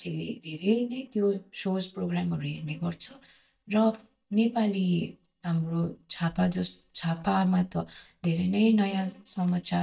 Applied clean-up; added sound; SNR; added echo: neural mask model DeepFilterNet 3.